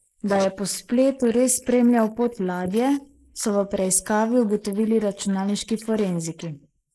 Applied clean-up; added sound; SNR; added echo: neural mask model Resemble Enhance denoiser.